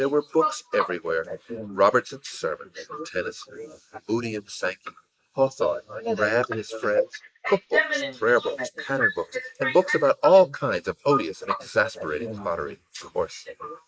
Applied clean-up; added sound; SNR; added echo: neural mask model Resemble Enhance denoiser.